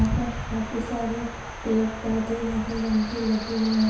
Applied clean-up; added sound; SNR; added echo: none; Stream / Chirp, tweet / Wind; 6 dB; reverberation time 0.7 s.